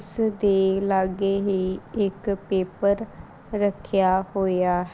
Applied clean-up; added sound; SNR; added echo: none; none; none; none.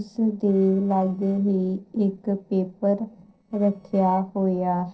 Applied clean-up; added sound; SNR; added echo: neural separator model SepFormer DNS4.